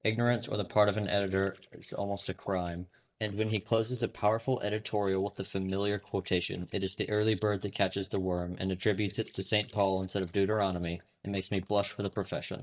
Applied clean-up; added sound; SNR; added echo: neural mask model DeepFilterNet 3.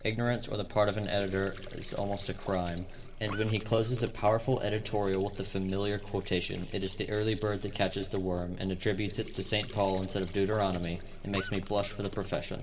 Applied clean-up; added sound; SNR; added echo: none; Squeak / Trickle, dribble / Sink (filling or washing); 19 dB; reverberation time 1.9 s.